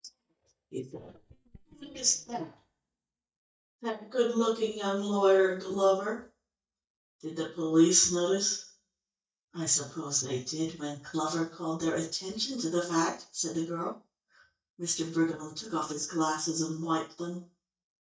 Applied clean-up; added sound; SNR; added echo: neural mask model DeepFilterNet 3.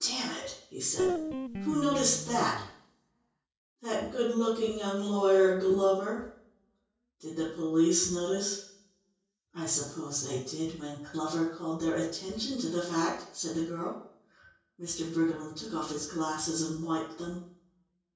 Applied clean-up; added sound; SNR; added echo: none; Guitar; 4 dB; reverberation time 0.6 s.